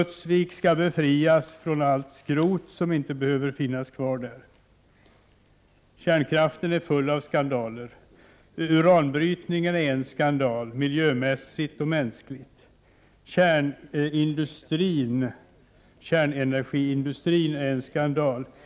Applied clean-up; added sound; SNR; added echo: none; none; none; none.